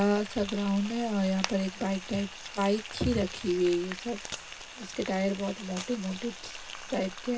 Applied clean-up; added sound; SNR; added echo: none; Frying (food); 11 dB; reverberation time 0.4 s.